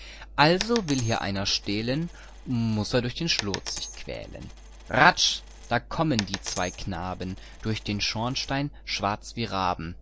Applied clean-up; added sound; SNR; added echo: none; Coin (dropping); 14 dB; none.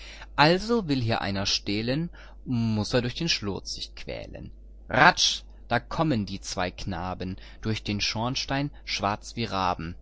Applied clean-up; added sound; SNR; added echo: none; none; none; none.